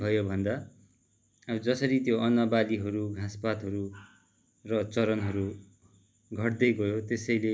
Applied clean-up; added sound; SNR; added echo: none; none; none; none.